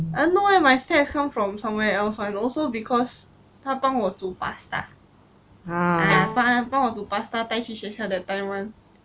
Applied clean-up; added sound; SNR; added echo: none; Bowed string instrument; 4 dB; none.